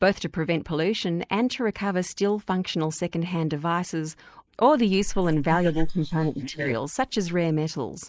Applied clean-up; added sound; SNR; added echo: neural mask model Resemble Enhance denoiser.